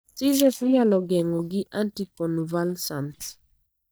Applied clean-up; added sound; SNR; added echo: neural mask model DeepFilterNet 3.